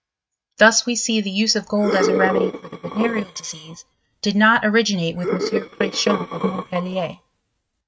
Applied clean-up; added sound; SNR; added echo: neural mask model RNNoise.